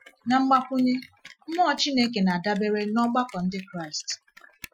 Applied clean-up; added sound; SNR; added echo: classical method Wiener filter.